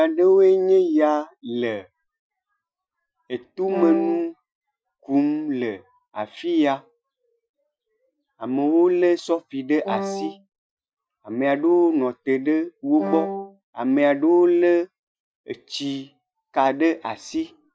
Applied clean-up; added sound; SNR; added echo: classical method Wiener filter.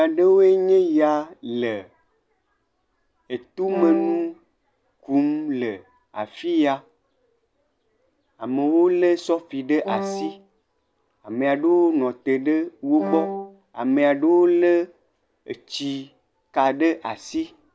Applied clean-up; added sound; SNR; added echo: none; Wind instrument, woodwind instrument; 7 dB; none.